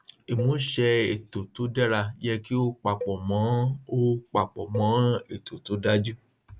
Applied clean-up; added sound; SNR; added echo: none; Cowbell; 17 dB; none.